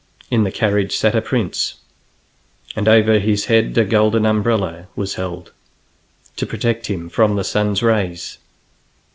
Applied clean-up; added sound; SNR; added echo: none; none; none; none.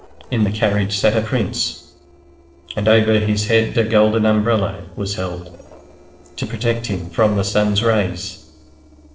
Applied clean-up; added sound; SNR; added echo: neural separator model SepFormer DNS4.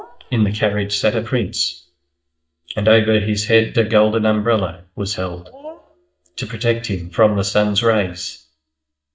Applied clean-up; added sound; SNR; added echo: neural mask model DeepFilterNet 3.